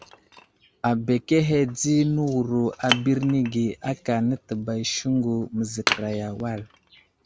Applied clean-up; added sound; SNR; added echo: none; Wood; 11 dB; none.